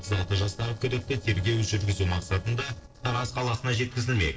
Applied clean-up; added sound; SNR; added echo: neural separator model SepFormer DNS4.